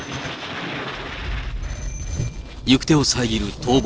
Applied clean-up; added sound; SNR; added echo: neural separator model SepFormer DNS4.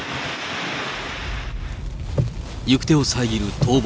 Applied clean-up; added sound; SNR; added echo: none; none; none; none.